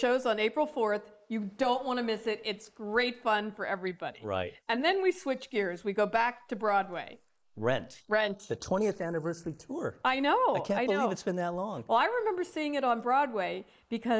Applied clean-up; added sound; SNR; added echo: neural mask model Resemble Enhance denoiser.